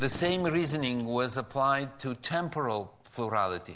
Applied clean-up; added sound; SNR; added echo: none; Fireworks; 17 dB; none.